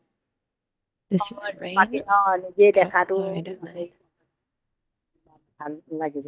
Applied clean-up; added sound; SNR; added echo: neural mask model DeepFilterNet 3.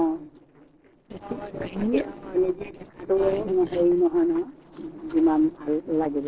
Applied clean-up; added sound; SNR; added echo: neural separator model SepFormer DNS4.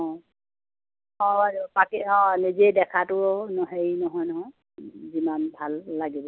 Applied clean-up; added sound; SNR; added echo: none; none; none; none.